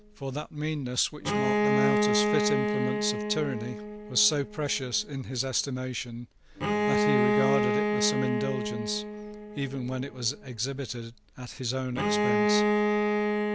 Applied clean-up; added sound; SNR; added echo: none; Bowed string instrument; -3 dB; none.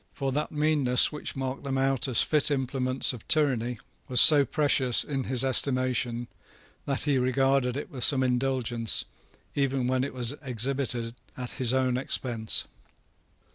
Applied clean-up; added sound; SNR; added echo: none; none; none; none.